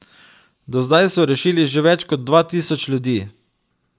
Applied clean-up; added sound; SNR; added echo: none; none; none; none.